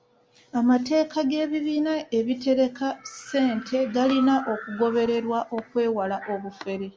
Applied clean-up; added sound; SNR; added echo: none; none; none; none.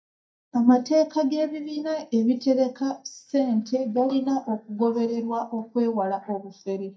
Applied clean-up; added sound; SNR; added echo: neural mask model DeepFilterNet 3.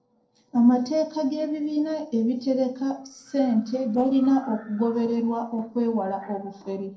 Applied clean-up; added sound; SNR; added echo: neural separator model SepFormer DNS4.